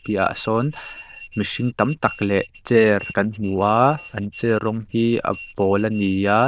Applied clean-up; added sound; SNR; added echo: neural diffusion model UNIVERSE++.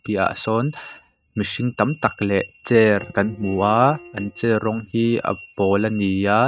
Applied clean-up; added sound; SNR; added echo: neural mask model RNNoise.